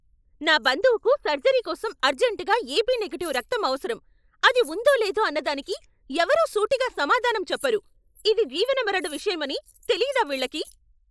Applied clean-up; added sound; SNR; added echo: neural mask model Resemble Enhance denoiser.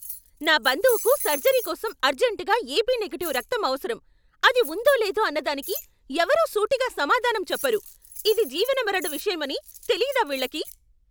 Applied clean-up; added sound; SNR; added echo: none; Keys jangling; 15 dB; none.